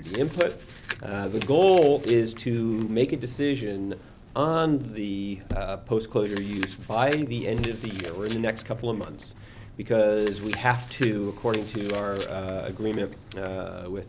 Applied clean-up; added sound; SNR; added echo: none; Chewing, mastication; 15 dB; none.